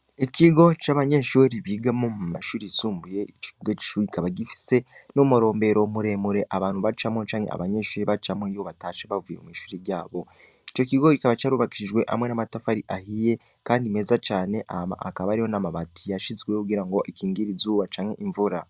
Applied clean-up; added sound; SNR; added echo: none; none; none; none.